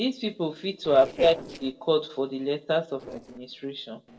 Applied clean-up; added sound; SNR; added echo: neural separator model SepFormer DNS4.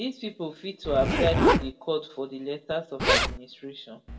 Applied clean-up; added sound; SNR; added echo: none; Zipper (clothing); -3 dB; reverberation time 0.6 s.